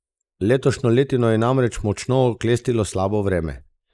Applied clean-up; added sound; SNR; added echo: neural mask model Resemble Enhance denoiser.